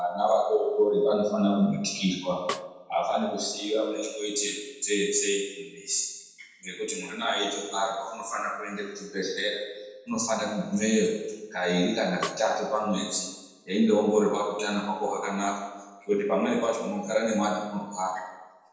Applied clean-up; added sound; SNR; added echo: neural separator model SepFormer DNS4.